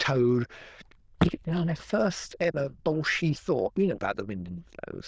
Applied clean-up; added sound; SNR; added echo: neural diffusion model UNIVERSE++.